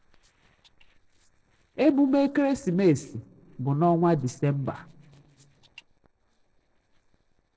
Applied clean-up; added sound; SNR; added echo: neural separator model SepFormer DNS4.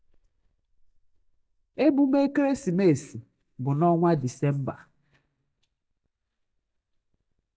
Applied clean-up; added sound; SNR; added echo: neural mask model DeepFilterNet 3.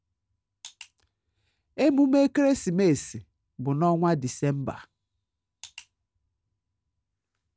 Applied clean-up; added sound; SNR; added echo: none; none; none; none.